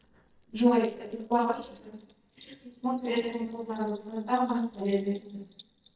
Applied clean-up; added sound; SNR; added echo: neural mask model DeepFilterNet 3.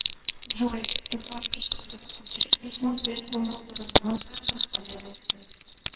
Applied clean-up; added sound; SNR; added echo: neural separator model SepFormer WHAMR!.